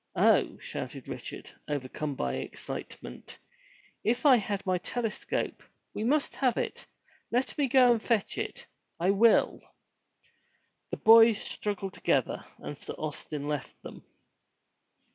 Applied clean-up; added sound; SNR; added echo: none; none; none; none.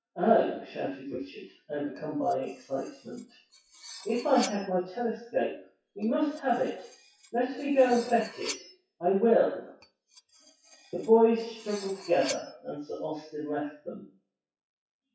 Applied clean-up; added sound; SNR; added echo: classical method WPE with log-MMSE.